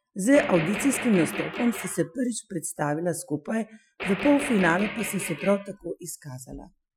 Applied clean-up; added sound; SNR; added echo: classical method Wiener filter.